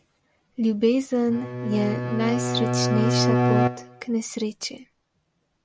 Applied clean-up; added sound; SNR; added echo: none; Bowed string instrument; -3 dB; none.